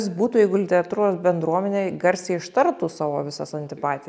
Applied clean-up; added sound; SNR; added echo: none; none; none; none.